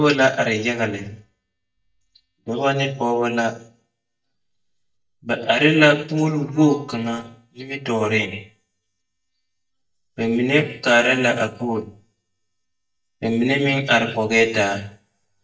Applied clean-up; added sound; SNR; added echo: neural mask model DeepFilterNet 3.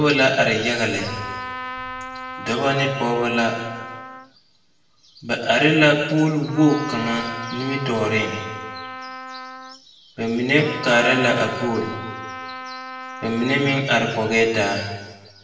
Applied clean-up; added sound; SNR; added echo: none; Trumpet; 11 dB; reverberation time 1.3 s.